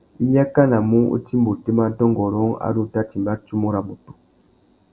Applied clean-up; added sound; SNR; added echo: none; none; none; none.